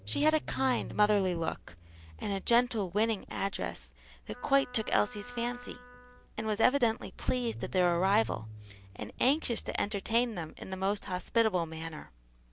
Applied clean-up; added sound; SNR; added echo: none; Engine starting / Car + Wind instrument, woodwind instrument; 16 dB; none.